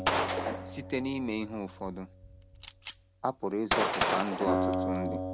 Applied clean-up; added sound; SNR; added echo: none; Acoustic guitar + Gunshot, gunfire; -3 dB; none.